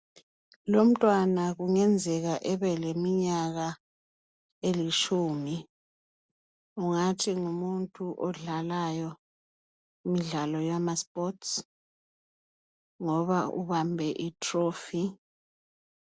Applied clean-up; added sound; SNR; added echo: none; none; none; none.